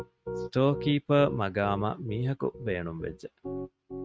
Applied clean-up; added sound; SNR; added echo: neural mask model RNNoise.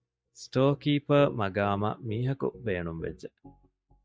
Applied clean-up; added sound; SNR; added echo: neural mask model DeepFilterNet 3.